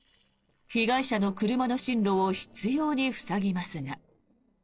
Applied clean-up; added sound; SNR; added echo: neural separator model SepFormer DNS4.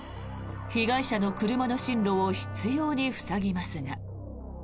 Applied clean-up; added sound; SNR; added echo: none; Wind instrument, woodwind instrument + Trumpet; 19 dB; none.